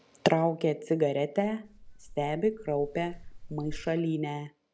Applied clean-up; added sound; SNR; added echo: none; Wind; 15 dB; none.